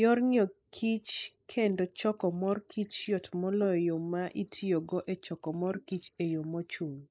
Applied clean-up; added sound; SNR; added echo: neural mask model Resemble Enhance denoiser.